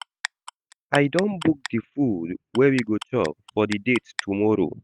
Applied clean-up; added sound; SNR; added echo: neural mask model RNNoise.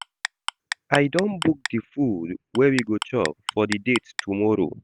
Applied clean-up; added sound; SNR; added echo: none; Clock; 10 dB; none.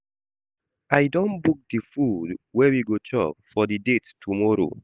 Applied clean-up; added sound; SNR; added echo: none; none; none; none.